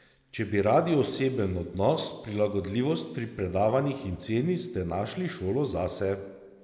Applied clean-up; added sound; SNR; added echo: none; none; none; none.